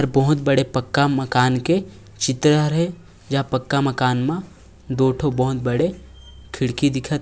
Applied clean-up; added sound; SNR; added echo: none; none; none; none.